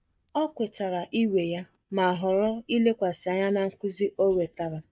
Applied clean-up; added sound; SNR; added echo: neural mask model DeepFilterNet 3.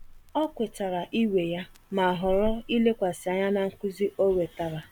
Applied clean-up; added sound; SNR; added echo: none; Crackle; 15 dB; none.